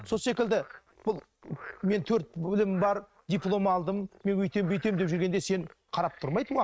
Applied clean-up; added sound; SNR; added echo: neural mask model RNNoise.